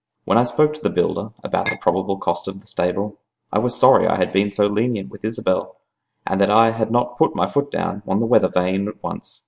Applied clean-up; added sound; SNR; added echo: neural mask model Resemble Enhance denoiser.